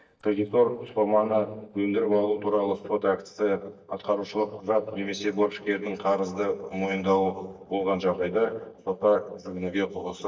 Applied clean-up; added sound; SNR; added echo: neural mask model DeepFilterNet 3.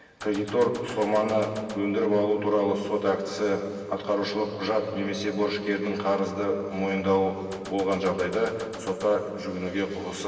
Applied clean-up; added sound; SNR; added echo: none; Gunshot, gunfire; 16 dB; reverberation time 2.6 s.